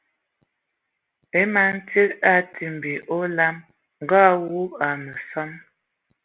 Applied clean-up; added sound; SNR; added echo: none; none; none; none.